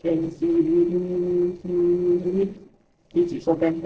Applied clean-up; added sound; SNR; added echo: neural separator model SepFormer DNS4.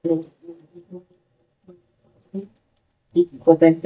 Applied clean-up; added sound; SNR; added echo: neural mask model DeepFilterNet 3.